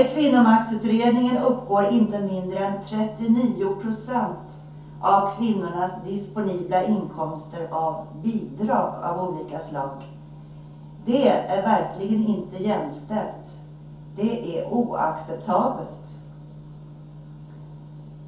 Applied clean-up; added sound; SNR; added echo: none; none; none; reverberation time 0.6 s.